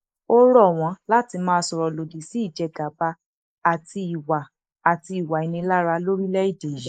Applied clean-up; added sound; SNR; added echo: neural mask model Resemble Enhance denoiser.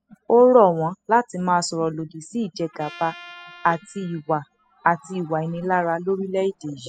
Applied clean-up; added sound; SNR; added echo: classical method spectral subtraction.